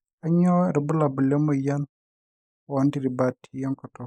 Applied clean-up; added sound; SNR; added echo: neural mask model Resemble Enhance denoiser.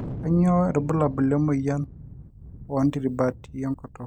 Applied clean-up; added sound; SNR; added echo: none; Thunder; 14 dB; none.